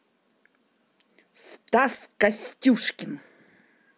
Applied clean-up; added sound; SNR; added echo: none; none; none; none.